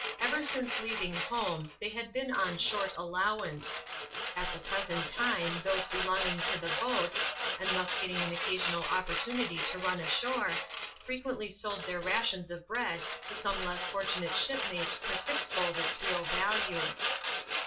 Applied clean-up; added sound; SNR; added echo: none; Sawing; -3 dB; reverberation time 0.3 s.